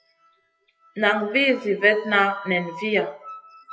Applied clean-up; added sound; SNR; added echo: classical method WPE with log-MMSE.